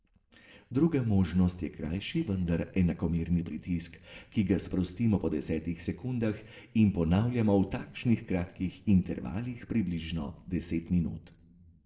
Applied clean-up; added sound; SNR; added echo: neural separator model SepFormer DNS4.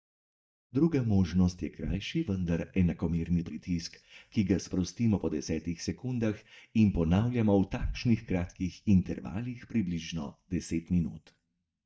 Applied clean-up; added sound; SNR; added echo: neural mask model DeepFilterNet 3.